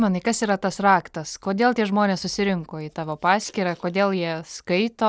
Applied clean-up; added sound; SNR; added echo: none; none; none; none.